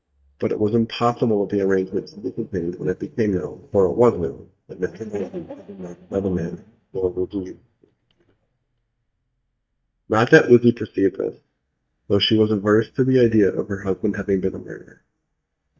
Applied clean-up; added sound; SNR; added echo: neural mask model DeepFilterNet 3.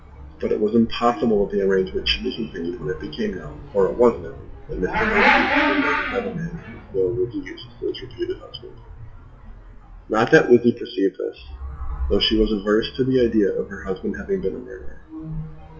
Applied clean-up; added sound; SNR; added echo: classical method WPE with log-MMSE.